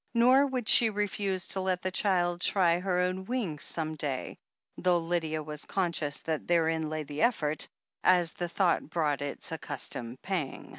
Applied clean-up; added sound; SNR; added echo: none; none; none; none.